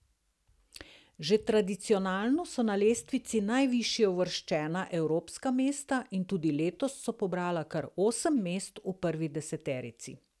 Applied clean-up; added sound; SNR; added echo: none; none; none; none.